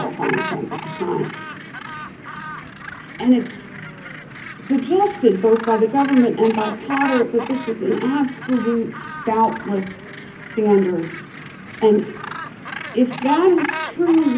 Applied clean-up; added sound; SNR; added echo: none; Gull, seagull; 12 dB; reverberation time 0.3 s.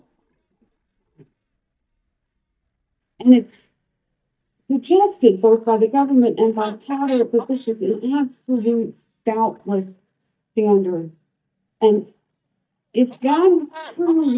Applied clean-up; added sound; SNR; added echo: neural mask model DeepFilterNet 3.